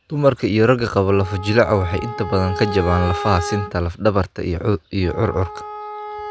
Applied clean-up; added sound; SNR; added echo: none; Wind instrument, woodwind instrument; 11 dB; none.